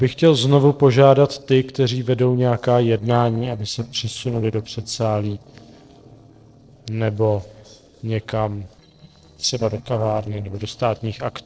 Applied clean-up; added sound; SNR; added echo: neural separator model SepFormer DNS4.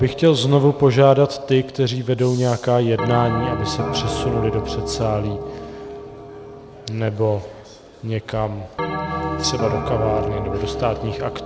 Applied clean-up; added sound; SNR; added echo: none; Bell; 7 dB; none.